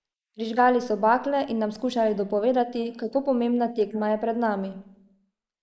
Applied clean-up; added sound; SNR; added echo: neural mask model Resemble Enhance denoiser.